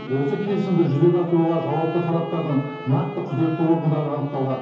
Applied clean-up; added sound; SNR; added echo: none; Wind instrument, woodwind instrument; 13 dB; reverberation time 0.7 s.